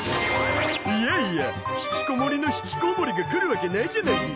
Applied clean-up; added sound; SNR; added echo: none; none; none; none.